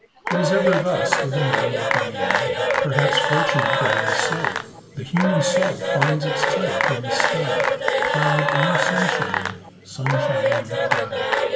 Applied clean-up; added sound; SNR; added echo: none; Applause / Cheering / Clapping; -4 dB; reverberation time 2.4 s.